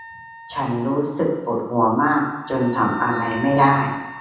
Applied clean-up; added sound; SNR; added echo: none; Wind instrument, woodwind instrument; 16 dB; reverberation time 1.0 s.